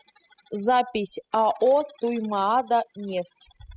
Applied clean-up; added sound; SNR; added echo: classical method spectral subtraction.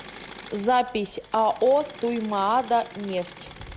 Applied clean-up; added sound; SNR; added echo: none; Engine / Mechanisms; 18 dB; none.